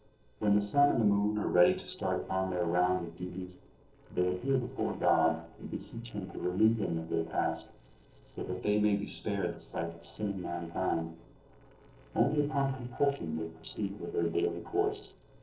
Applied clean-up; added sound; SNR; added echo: neural separator model SepFormer DNS4.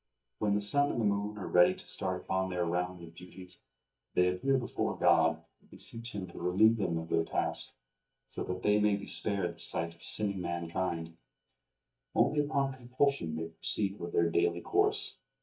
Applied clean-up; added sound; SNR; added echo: neural mask model DeepFilterNet 3.